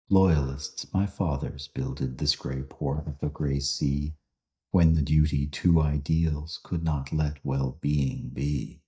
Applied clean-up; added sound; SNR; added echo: neural mask model DeepFilterNet 3.